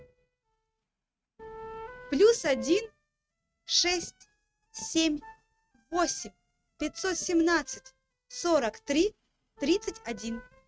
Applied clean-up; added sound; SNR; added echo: neural mask model RNNoise.